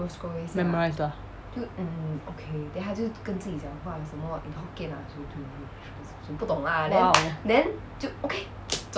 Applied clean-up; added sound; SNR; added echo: none; none; none; none.